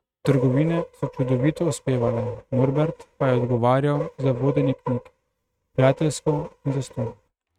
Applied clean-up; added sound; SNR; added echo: neural mask model RNNoise.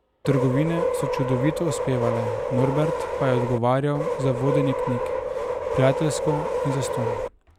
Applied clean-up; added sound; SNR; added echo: none; Subway, metro, underground; 1 dB; none.